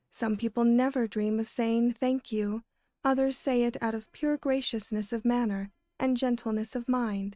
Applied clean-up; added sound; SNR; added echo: neural mask model RNNoise.